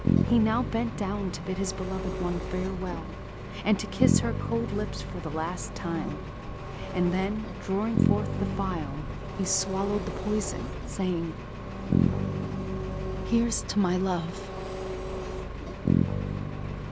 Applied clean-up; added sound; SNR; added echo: none; Engine + Bass guitar; -1 dB; none.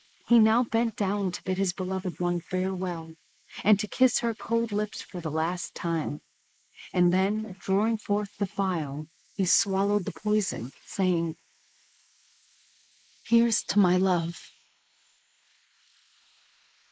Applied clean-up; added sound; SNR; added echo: neural mask model Resemble Enhance denoiser.